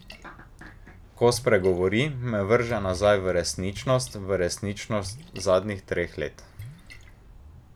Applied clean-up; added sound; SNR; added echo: none; Splash, splatter; 19 dB; none.